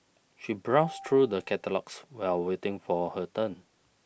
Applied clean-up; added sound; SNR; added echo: none; Marimba, xylophone; 20 dB; none.